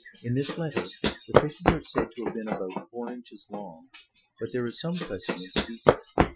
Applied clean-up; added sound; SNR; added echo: classical method Wiener filter.